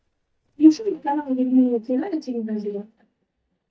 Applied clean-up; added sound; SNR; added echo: neural mask model DeepFilterNet 3.